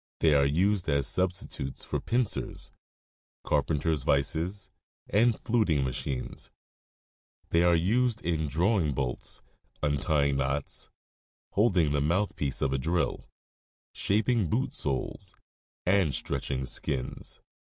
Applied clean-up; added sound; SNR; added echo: none; none; none; none.